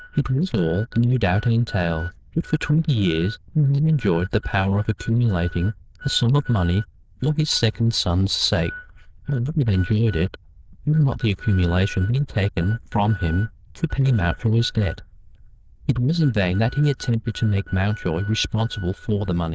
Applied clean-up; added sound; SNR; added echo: neural diffusion model UNIVERSE++.